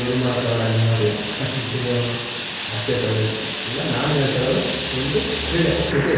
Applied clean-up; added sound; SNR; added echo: none; Fire; 6 dB; reverberation time 1.2 s.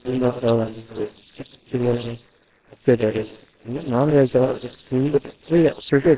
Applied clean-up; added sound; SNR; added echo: neural separator model SepFormer WHAMR!.